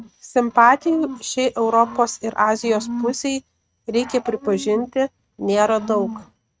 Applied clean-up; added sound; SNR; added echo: neural mask model RNNoise.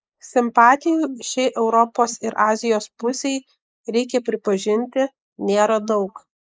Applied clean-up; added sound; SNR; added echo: neural mask model Resemble Enhance denoiser.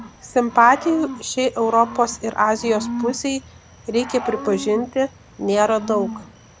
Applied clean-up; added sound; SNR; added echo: none; Cricket / Growling; 12 dB; none.